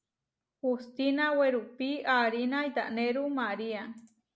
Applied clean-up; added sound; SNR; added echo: none; none; none; none.